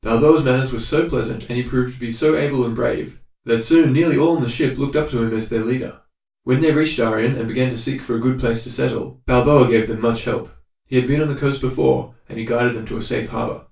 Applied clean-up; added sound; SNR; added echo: none; none; none; reverberation time 0.2 s.